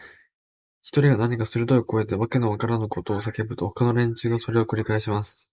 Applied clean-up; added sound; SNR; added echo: neural mask model Resemble Enhance denoiser.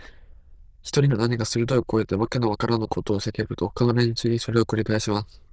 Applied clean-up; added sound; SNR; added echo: neural diffusion model UNIVERSE++.